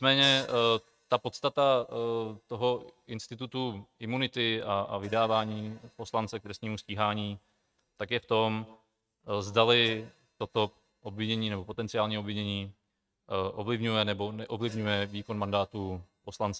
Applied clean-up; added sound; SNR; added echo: neural mask model RNNoise.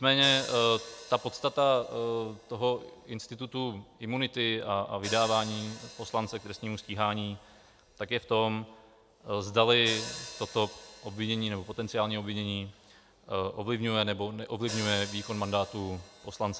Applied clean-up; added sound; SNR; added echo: none; Hi-hat; 16 dB; none.